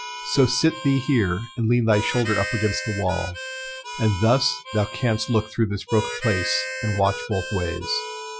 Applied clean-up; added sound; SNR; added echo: classical method Wiener filter.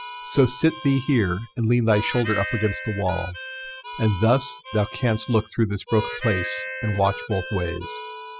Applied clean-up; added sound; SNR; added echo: classical method spectral subtraction.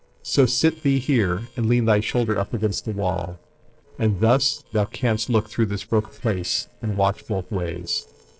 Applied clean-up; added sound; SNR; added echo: neural separator model SepFormer DNS4.